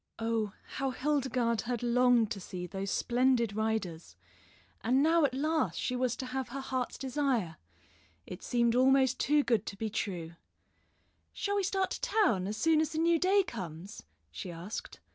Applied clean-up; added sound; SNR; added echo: none; none; none; none.